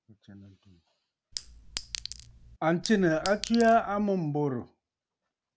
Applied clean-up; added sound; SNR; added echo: none; Chink, clink; 11 dB; none.